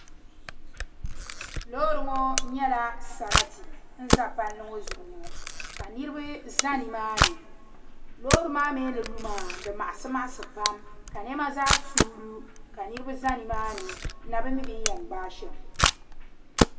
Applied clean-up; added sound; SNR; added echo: none; Camera; -3 dB; reverberation time 1.6 s.